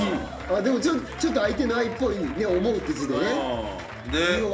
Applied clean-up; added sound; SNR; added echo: none; Applause / Crowd; 14 dB; reverberation time 0.6 s.